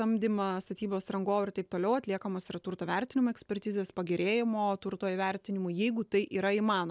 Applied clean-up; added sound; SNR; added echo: none; none; none; none.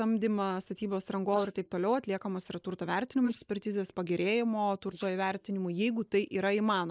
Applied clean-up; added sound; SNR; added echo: neural mask model Resemble Enhance denoiser.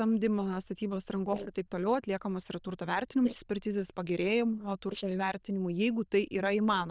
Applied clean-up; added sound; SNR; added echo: neural diffusion model UNIVERSE++.